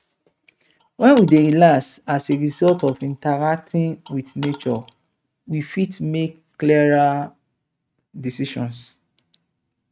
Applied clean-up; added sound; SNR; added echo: neural mask model RNNoise.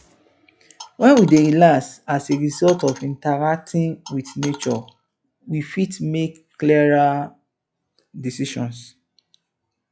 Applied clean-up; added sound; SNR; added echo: classical method log-MMSE.